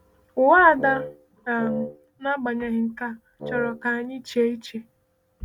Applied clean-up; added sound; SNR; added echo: none; Wind instrument, woodwind instrument; 10 dB; none.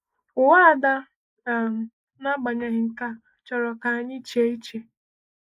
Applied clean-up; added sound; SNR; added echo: neural mask model Resemble Enhance denoiser.